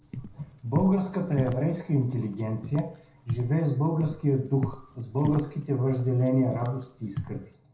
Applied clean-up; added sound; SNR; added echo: none; Walk, footsteps; 11 dB; reverberation time 0.5 s.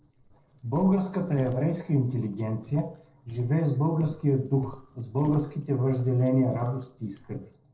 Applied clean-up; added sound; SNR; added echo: neural separator model SepFormer DNS4.